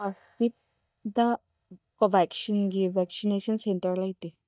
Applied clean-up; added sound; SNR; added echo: neural mask model DeepFilterNet 3.